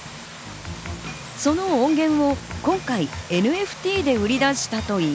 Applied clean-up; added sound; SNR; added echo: none; Vehicle; 15 dB; none.